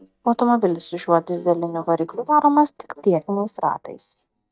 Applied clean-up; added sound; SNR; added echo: neural mask model DeepFilterNet 3.